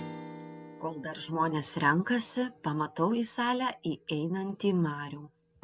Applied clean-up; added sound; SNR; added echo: none; Strum; 19 dB; none.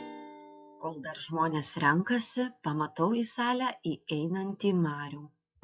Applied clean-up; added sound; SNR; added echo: classical method log-MMSE.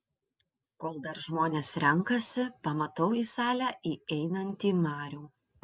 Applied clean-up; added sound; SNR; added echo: none; none; none; none.